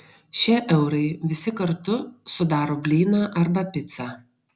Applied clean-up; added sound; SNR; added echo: none; none; none; none.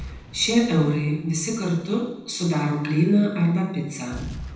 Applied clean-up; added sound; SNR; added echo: none; Boom; 17 dB; reverberation time 0.9 s.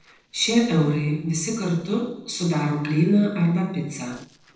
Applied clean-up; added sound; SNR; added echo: neural separator model SepFormer DNS4.